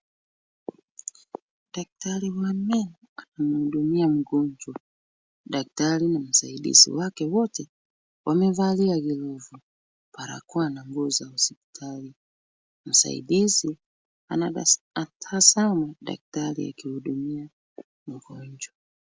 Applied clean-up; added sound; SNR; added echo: none; none; none; none.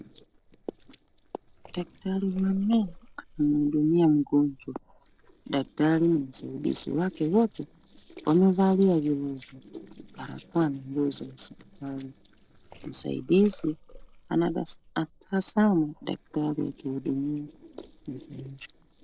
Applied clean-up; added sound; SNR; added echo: neural separator model SepFormer DNS4.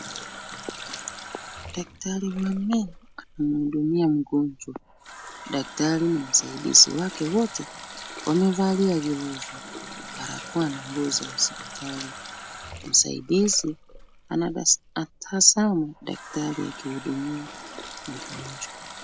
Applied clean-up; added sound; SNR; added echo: none; Water tap, faucet; 14 dB; none.